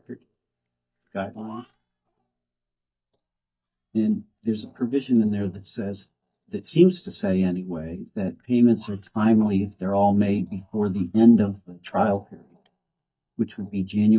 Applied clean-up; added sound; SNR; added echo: neural mask model DeepFilterNet 3.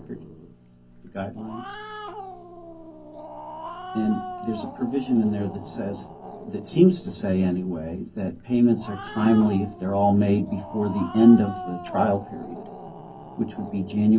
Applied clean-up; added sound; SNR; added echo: none; Growling; 15 dB; reverberation time 0.3 s.